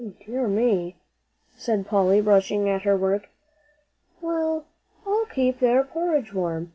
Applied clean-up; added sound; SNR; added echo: none; none; none; none.